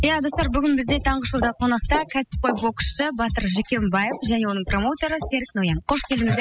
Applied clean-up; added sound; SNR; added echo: classical method spectral subtraction.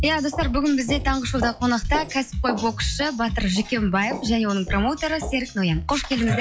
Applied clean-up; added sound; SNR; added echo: classical method log-MMSE.